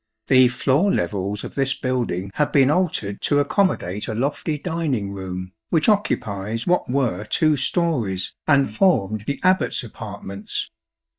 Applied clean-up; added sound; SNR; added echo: neural mask model DeepFilterNet 3.